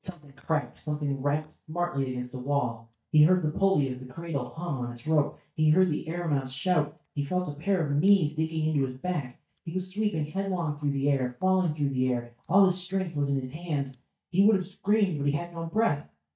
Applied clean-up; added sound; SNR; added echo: neural mask model DeepFilterNet 3.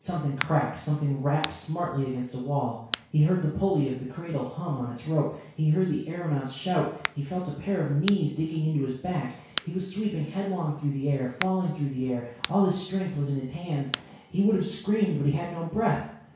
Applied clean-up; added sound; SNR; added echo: none; Crack; 10 dB; reverberation time 0.6 s.